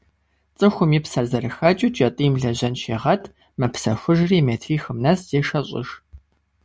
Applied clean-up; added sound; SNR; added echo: none; none; none; none.